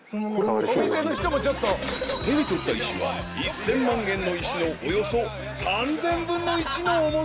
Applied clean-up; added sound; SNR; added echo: none; none; none; none.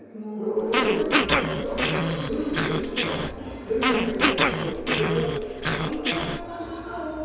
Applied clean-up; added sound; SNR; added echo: none; Growling; -2 dB; reverberation time 2.2 s.